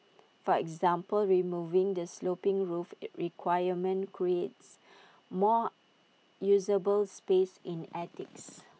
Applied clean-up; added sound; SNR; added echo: none; none; none; none.